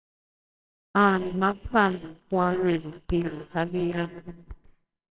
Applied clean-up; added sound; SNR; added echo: neural separator model SepFormer WHAMR!.